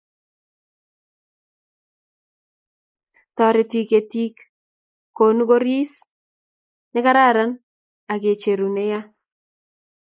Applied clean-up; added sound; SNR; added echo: neural mask model Resemble Enhance denoiser.